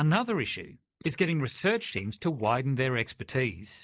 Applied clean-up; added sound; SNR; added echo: neural mask model Resemble Enhance denoiser.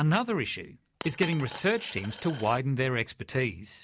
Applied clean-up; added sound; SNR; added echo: none; Coin (dropping); 17 dB; none.